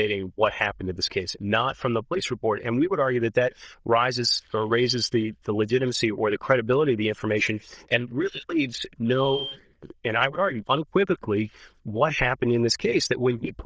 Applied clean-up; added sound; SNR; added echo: neural diffusion model UNIVERSE++.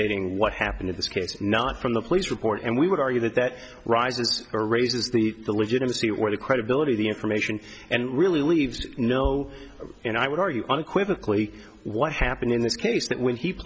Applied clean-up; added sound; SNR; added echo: none; none; none; none.